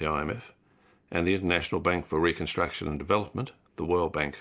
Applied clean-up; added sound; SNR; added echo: none; none; none; none.